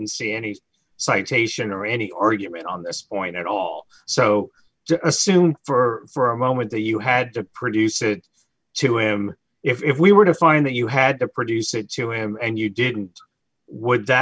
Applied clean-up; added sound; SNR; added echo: none; none; none; none.